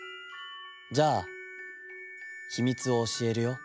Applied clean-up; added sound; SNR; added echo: none; none; none; none.